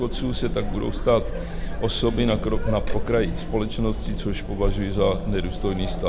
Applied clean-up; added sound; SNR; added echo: none; Chatter; 1 dB; none.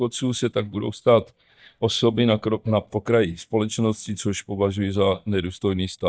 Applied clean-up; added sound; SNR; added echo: neural mask model DeepFilterNet 3.